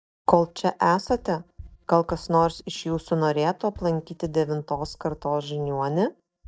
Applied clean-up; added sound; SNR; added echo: neural mask model DeepFilterNet 3.